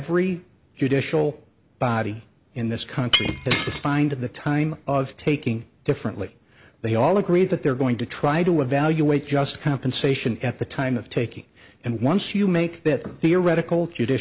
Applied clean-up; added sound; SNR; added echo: none; Shatter; 5 dB; none.